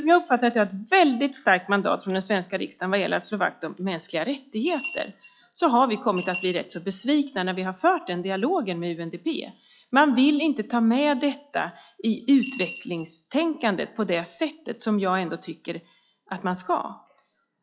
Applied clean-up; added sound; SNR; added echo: classical method log-MMSE.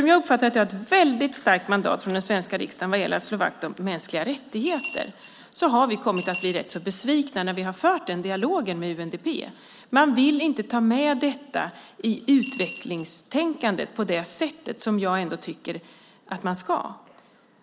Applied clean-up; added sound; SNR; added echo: none; Coin (dropping) / Glass; 13 dB; none.